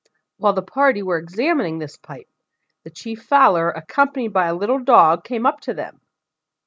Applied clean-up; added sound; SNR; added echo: none; none; none; none.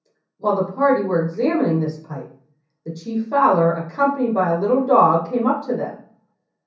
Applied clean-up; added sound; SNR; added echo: none; none; none; reverberation time 0.6 s.